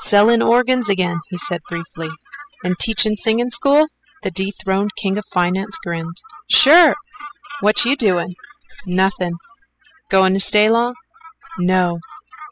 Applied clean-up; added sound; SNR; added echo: classical method spectral subtraction.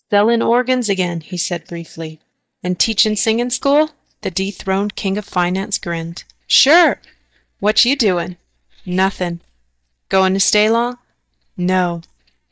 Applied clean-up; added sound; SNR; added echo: neural mask model DeepFilterNet 3.